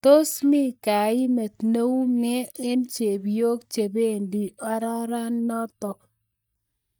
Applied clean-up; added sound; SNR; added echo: neural mask model DeepFilterNet 3.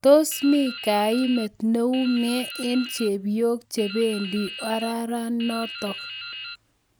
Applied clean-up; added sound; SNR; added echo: none; Drip; 13 dB; none.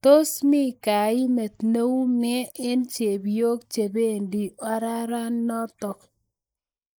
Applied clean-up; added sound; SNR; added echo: neural mask model Resemble Enhance denoiser.